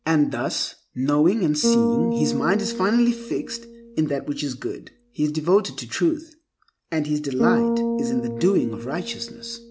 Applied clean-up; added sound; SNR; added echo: none; Bass guitar; 4 dB; none.